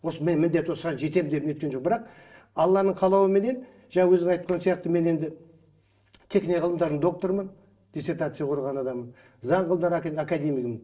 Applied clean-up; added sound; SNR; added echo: neural separator model SepFormer DNS4.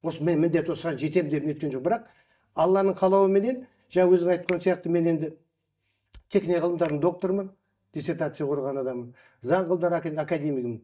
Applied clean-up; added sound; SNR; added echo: neural mask model DeepFilterNet 3.